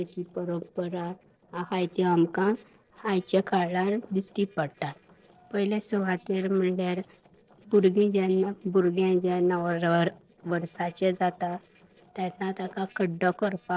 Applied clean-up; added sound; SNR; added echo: neural separator model SepFormer DNS4.